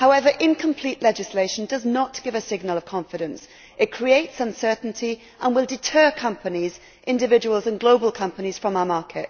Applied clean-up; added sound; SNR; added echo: none; none; none; none.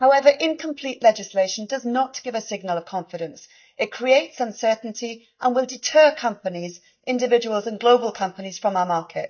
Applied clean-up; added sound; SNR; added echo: neural mask model DeepFilterNet 3.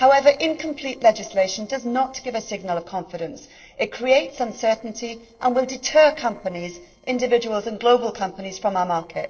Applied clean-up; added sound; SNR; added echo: neural separator model SepFormer DNS4.